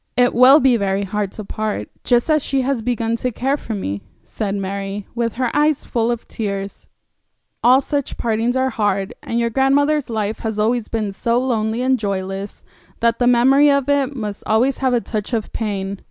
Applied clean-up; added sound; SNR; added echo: none; none; none; none.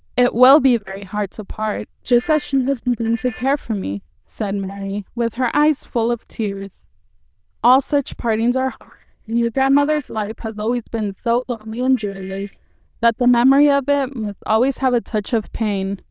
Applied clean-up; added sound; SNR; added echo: neural diffusion model UNIVERSE++.